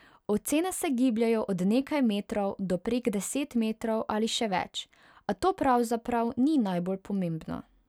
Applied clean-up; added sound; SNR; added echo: none; none; none; none.